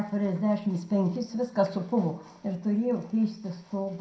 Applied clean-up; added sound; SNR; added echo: none; none; none; reverberation time 0.5 s.